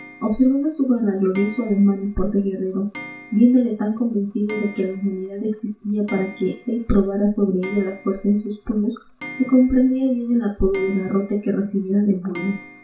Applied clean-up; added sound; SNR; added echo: none; Clock; 20 dB; reverberation time 0.3 s.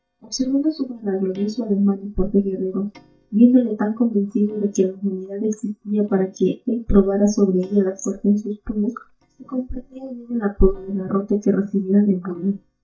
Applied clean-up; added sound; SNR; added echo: neural mask model DeepFilterNet 3.